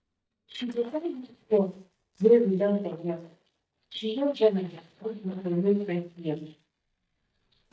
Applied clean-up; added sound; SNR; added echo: neural mask model DeepFilterNet 3.